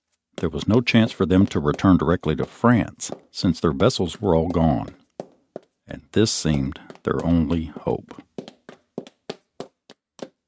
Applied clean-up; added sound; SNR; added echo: neural mask model RNNoise.